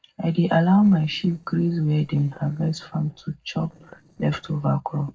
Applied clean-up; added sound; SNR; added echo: neural separator model SepFormer DNS4.